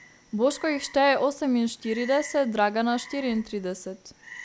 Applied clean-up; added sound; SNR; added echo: none; Frog; 20 dB; none.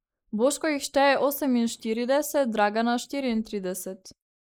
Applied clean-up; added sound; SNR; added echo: neural mask model Resemble Enhance denoiser.